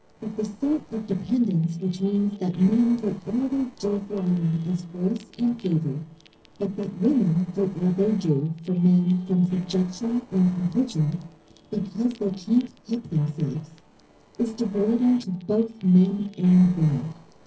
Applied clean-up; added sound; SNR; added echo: neural separator model SepFormer DNS4.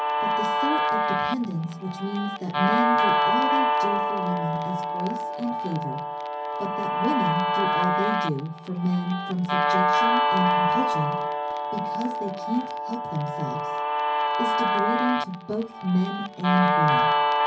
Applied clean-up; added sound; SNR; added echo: none; Guitar; -5 dB; reverberation time 0.5 s.